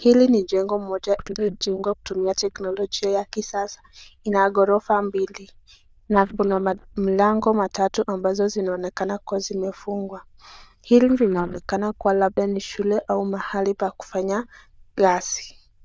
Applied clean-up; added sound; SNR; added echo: neural diffusion model UNIVERSE++.